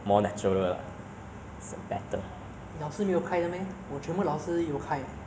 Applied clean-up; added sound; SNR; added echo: none; none; none; none.